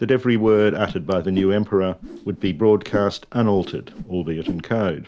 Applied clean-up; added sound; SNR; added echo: none; Whoosh, swoosh, swish; 14 dB; none.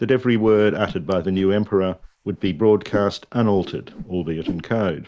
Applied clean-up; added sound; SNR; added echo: neural mask model Resemble Enhance denoiser.